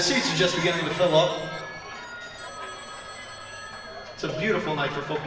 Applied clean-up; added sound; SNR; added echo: none; Telephone; 15 dB; reverberation time 1.2 s.